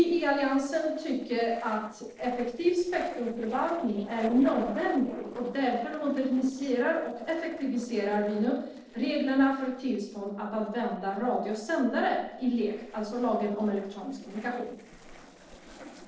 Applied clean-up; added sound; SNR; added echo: neural separator model SepFormer DNS4.